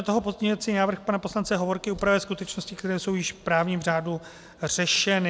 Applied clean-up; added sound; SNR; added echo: none; none; none; none.